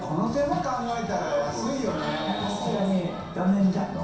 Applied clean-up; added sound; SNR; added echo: none; Accelerating, revving, vroom; 18 dB; reverberation time 0.7 s.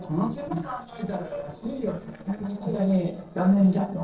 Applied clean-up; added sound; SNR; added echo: neural separator model SepFormer DNS4.